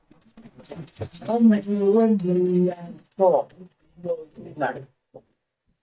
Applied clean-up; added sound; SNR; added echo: neural mask model DeepFilterNet 3.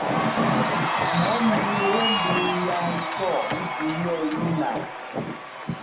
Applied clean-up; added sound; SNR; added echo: none; Cheering; 1 dB; reverberation time 0.5 s.